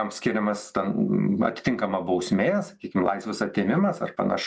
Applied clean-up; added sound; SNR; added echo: none; none; none; none.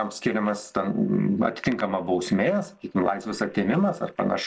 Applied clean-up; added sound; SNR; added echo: neural separator model SepFormer DNS4.